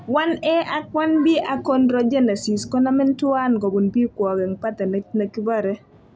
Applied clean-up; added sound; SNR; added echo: none; none; none; none.